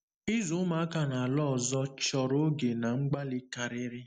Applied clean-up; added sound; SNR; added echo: none; none; none; none.